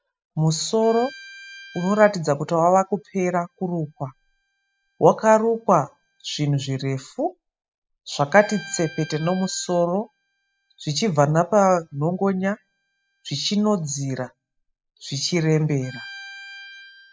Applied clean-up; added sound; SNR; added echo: classical method spectral subtraction.